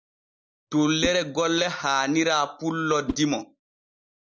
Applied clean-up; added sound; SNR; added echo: none; Whoosh, swoosh, swish; 14 dB; none.